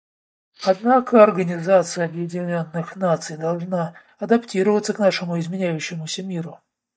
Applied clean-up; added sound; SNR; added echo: neural mask model DeepFilterNet 3.